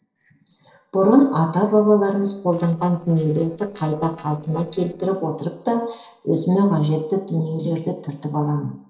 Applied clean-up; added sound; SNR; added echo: neural separator model SepFormer DNS4.